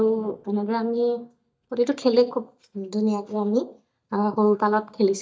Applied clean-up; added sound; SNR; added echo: neural mask model DeepFilterNet 3.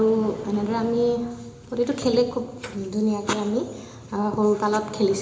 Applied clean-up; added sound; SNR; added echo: none; Sliding door; 17 dB; reverberation time 0.8 s.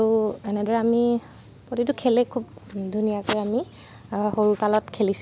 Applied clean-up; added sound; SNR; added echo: none; none; none; none.